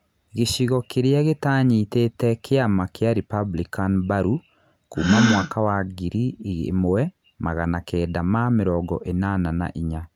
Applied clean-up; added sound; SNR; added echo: none; Gasp; 10 dB; none.